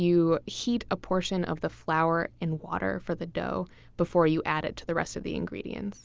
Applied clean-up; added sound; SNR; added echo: none; none; none; none.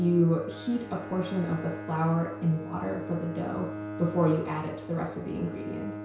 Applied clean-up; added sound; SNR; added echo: none; Bowed string instrument; 10 dB; reverberation time 0.6 s.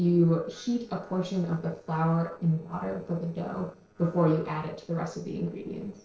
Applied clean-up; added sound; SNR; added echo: neural separator model SepFormer DNS4.